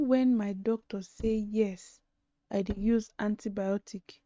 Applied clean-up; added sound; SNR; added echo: neural mask model RNNoise.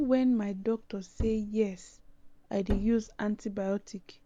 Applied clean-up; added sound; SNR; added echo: none; Thump, thud; 10 dB; none.